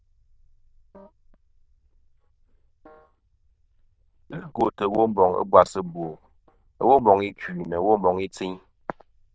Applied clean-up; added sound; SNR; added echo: neural diffusion model UNIVERSE++.